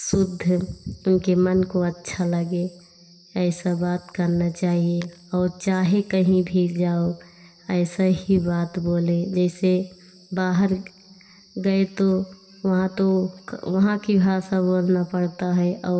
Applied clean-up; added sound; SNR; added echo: none; none; none; reverberation time 2.0 s.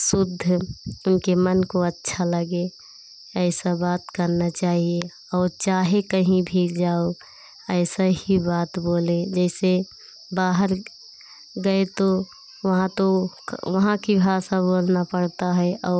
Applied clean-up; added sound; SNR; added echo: none; none; none; none.